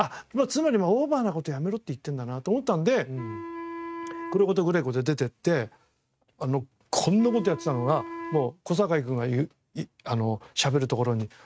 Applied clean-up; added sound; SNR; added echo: neural mask model RNNoise.